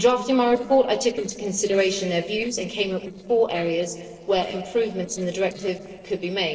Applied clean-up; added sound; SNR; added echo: neural separator model SepFormer DNS4.